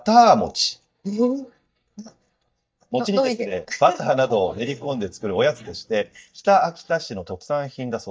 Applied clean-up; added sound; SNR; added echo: neural mask model DeepFilterNet 3.